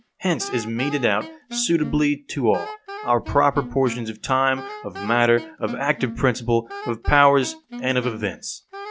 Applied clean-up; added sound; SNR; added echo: none; Wind instrument, woodwind instrument; 14 dB; none.